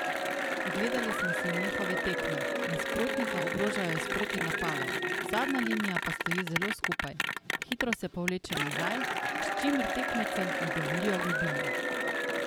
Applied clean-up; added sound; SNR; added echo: none; Applause / Cheering; -3 dB; none.